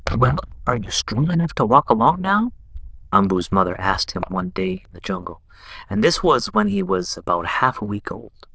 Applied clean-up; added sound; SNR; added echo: neural diffusion model UNIVERSE++.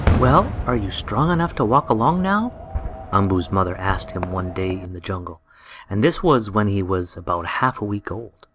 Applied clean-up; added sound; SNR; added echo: none; Fireworks; 8 dB; none.